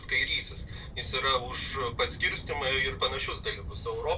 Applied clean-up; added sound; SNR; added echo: none; Bird vocalization, bird call, bird song; 9 dB; reverberation time 0.2 s.